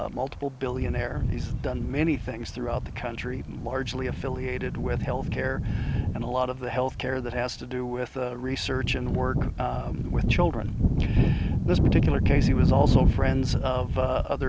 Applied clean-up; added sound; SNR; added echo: none; none; none; none.